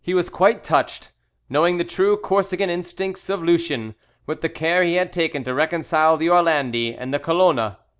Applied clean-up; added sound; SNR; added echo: none; none; none; none.